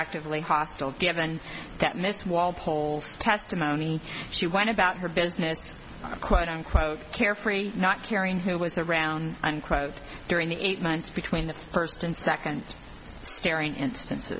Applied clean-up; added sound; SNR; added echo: none; none; none; none.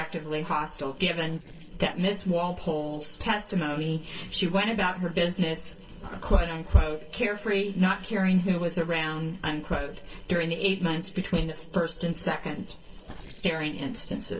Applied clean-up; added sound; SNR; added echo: neural separator model SepFormer DNS4.